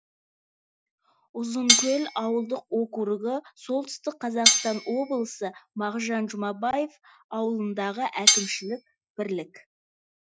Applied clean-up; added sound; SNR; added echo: classical method Wiener filter.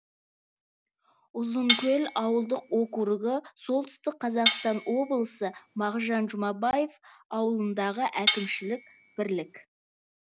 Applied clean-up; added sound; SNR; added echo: none; Cutlery, silverware; -3 dB; none.